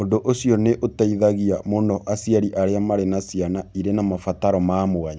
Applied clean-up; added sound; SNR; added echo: none; none; none; none.